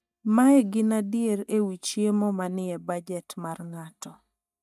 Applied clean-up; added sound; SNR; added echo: neural mask model DeepFilterNet 3.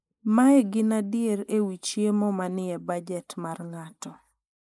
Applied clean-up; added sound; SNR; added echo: neural mask model Resemble Enhance denoiser.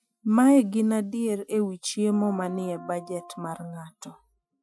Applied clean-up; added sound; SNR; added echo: classical method Wiener filter.